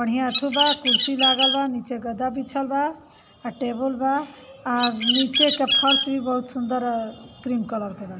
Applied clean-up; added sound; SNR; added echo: none; Bird; -3 dB; none.